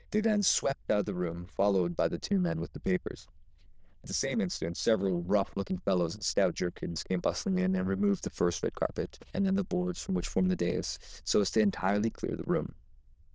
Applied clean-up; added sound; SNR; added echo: neural diffusion model UNIVERSE++.